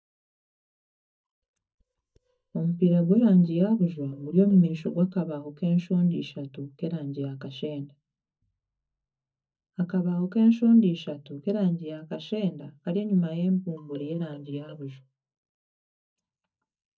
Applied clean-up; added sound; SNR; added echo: neural mask model DeepFilterNet 3.